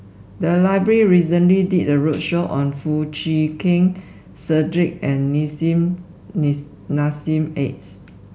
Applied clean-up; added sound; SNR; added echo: none; none; none; none.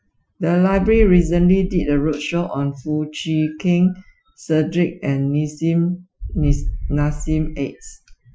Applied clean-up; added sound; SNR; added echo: classical method Wiener filter.